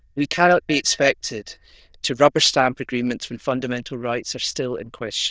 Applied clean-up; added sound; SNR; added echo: neural diffusion model UNIVERSE++.